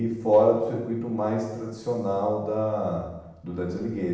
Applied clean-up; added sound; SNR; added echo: none; none; none; reverberation time 0.9 s.